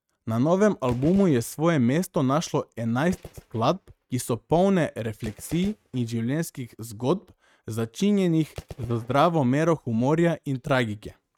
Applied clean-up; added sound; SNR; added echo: neural mask model RNNoise.